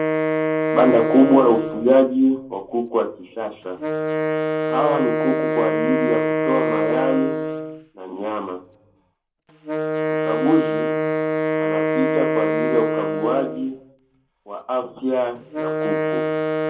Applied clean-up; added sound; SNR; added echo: none; Wind instrument, woodwind instrument; 1 dB; reverberation time 0.2 s.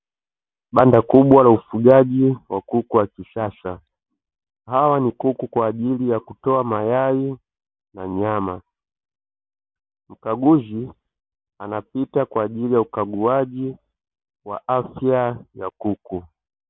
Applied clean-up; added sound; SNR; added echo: none; none; none; none.